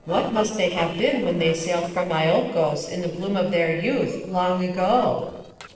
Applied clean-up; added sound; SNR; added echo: neural separator model SepFormer DNS4.